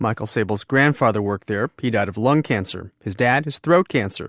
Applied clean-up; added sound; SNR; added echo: none; none; none; none.